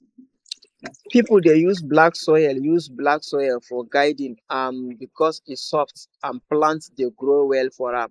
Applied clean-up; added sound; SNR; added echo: neural mask model Resemble Enhance denoiser.